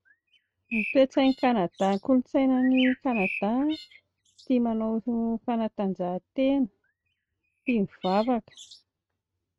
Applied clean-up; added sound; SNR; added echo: neural mask model RNNoise.